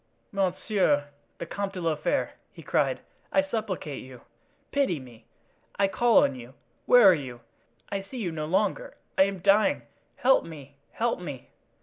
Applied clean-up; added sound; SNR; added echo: none; none; none; none.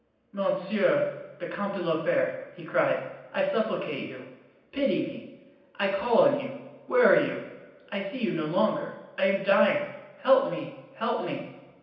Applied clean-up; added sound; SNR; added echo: none; none; none; reverberation time 0.9 s.